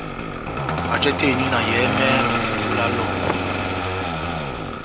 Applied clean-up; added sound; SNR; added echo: none; Engine starting; -2 dB; none.